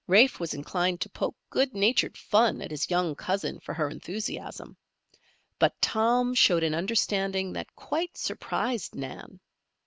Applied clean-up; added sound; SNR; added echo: none; none; none; none.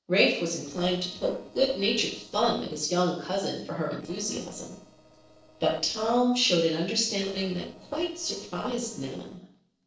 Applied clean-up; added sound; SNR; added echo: neural separator model SepFormer DNS4.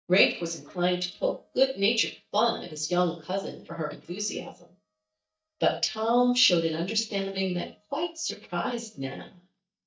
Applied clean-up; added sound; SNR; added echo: neural mask model DeepFilterNet 3.